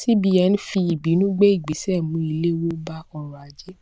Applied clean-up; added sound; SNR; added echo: neural diffusion model UNIVERSE++.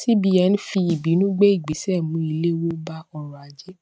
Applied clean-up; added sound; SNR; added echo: neural mask model RNNoise.